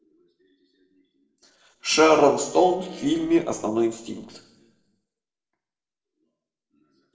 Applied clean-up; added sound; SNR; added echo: neural separator model SepFormer DNS4.